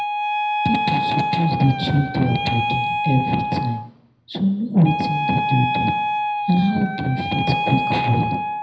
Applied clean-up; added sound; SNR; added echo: none; Wind instrument, woodwind instrument; 2 dB; reverberation time 0.7 s.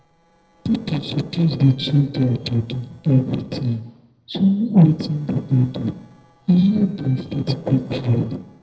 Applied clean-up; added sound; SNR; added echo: neural separator model SepFormer DNS4.